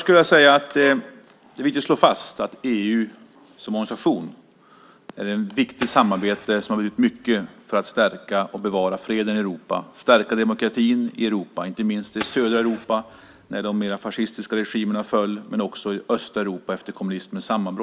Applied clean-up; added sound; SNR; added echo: none; Fire + Bowed string instrument; 16 dB; none.